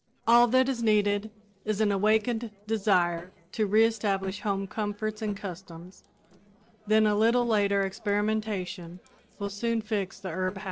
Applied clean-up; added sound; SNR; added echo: neural separator model SepFormer DNS4.